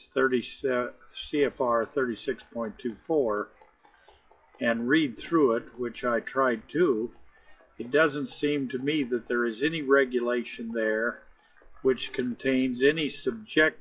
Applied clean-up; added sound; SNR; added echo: classical method WPE with log-MMSE.